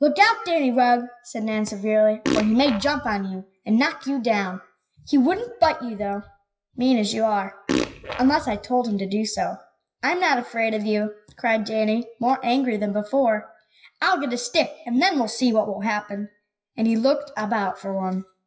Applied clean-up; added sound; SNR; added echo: classical method WPE with log-MMSE.